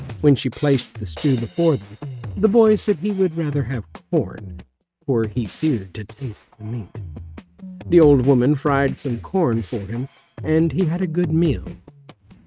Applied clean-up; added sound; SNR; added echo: neural mask model RNNoise.